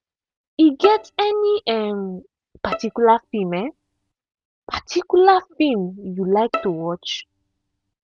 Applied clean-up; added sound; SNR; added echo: neural mask model RNNoise.